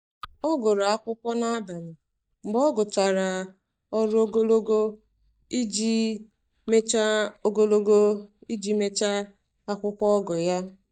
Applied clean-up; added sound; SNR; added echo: neural mask model DeepFilterNet 3.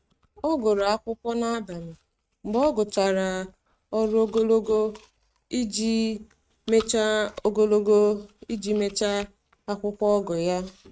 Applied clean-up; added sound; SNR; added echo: neural mask model RNNoise.